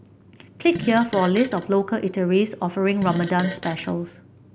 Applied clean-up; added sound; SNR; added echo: none; Fart; 11 dB; none.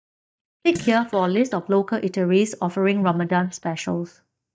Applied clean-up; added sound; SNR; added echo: neural mask model DeepFilterNet 3.